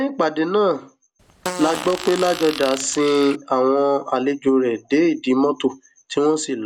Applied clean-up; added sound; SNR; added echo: none; Fart; 11 dB; none.